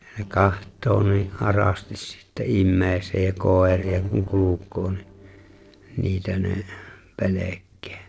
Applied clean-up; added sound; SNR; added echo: neural separator model SepFormer DNS4.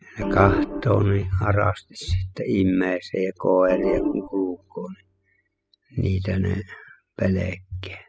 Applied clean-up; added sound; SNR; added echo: classical method spectral subtraction.